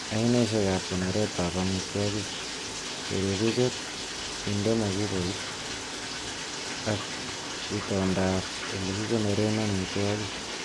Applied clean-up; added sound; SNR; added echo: none; Bathtub (filling or washing); 5 dB; none.